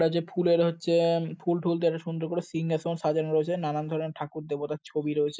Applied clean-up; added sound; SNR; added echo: none; none; none; none.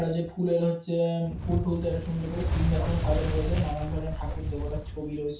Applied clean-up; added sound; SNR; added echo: none; Fire; 1 dB; reverberation time 0.3 s.